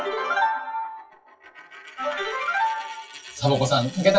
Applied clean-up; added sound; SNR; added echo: classical method WPE with log-MMSE.